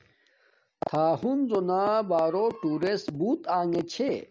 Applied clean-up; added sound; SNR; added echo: none; none; none; none.